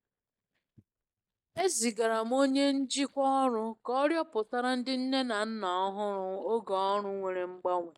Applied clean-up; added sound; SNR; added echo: neural mask model DeepFilterNet 3.